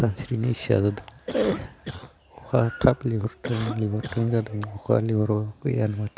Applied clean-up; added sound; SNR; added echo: none; Cough; 11 dB; none.